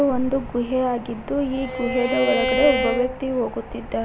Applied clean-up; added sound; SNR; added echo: none; Bowed string instrument; 3 dB; none.